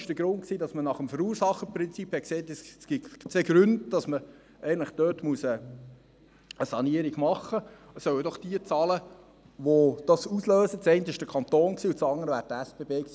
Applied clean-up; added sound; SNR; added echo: none; none; none; none.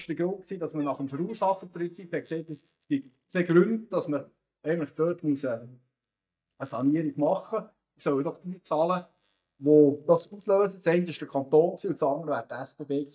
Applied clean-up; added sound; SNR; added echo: neural mask model DeepFilterNet 3.